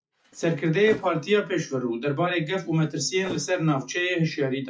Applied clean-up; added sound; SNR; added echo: classical method WPE with log-MMSE.